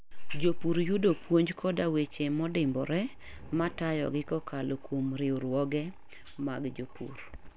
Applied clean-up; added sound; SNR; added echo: none; none; none; none.